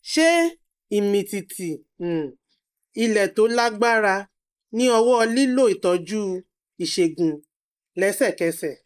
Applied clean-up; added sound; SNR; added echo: neural mask model Resemble Enhance denoiser.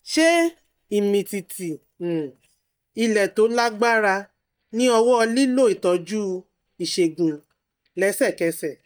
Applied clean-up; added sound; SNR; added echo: neural mask model DeepFilterNet 3.